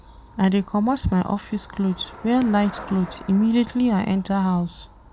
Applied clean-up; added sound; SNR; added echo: none; Traffic noise, roadway noise / Bicycle; 19 dB; none.